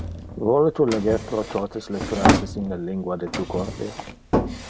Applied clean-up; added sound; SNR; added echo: none; Drawer open or close; 1 dB; none.